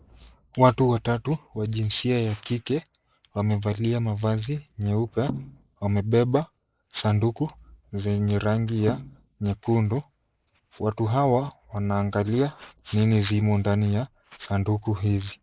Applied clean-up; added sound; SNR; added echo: neural mask model Resemble Enhance denoiser.